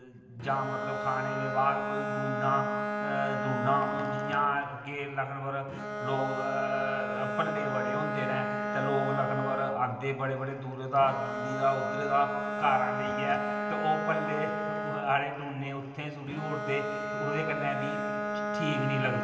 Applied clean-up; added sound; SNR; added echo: none; Bowed string instrument; 2 dB; reverberation time 2.9 s.